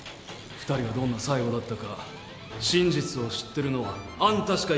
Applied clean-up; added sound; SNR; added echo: none; none; none; none.